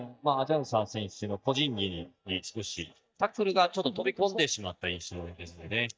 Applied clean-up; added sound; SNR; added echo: neural mask model DeepFilterNet 3.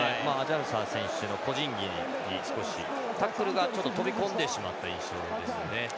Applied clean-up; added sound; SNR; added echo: none; none; none; none.